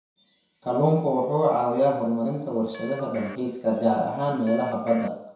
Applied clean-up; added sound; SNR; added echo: none; Telephone; 17 dB; reverberation time 0.7 s.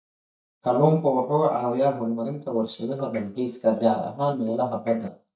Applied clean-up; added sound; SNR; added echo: neural mask model DeepFilterNet 3.